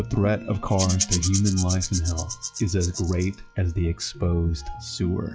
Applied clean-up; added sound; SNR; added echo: classical method log-MMSE.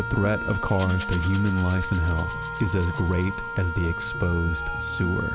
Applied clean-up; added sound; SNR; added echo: none; Rattle / Rattle (instrument) + Wind instrument, woodwind instrument; 6 dB; none.